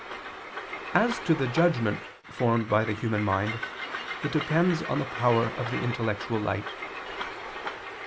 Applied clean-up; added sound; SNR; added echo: none; Train; 8 dB; none.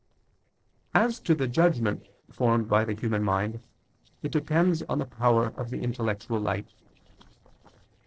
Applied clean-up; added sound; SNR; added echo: neural separator model SepFormer DNS4.